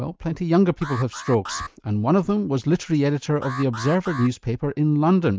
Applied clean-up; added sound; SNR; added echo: neural mask model RNNoise.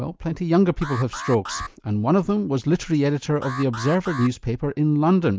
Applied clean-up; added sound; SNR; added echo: none; Alarm; 14 dB; none.